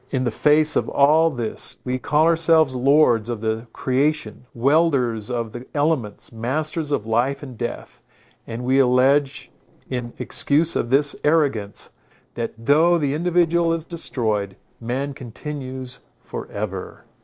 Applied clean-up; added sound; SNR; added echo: neural separator model SepFormer DNS4.